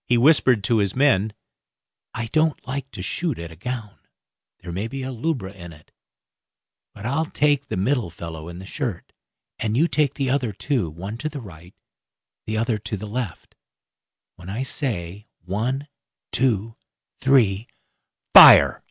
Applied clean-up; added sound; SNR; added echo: none; none; none; none.